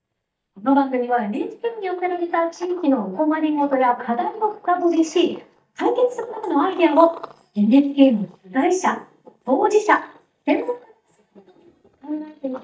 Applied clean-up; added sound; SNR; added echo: neural mask model DeepFilterNet 3.